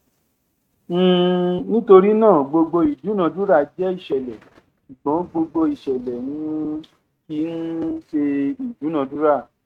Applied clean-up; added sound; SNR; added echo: neural mask model RNNoise.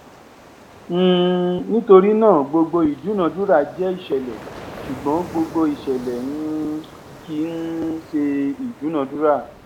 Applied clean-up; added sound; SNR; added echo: none; Ocean; 19 dB; none.